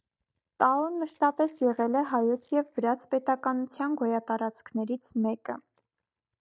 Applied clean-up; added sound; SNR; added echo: neural mask model DeepFilterNet 3.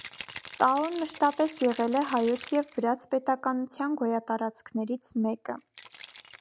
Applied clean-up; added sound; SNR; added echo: none; Rattle (instrument); 19 dB; none.